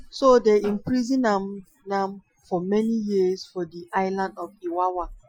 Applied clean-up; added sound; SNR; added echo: classical method Wiener filter.